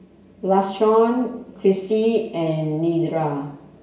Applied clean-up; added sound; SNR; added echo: none; none; none; reverberation time 0.7 s.